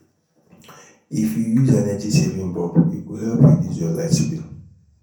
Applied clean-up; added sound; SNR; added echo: none; none; none; reverberation time 0.5 s.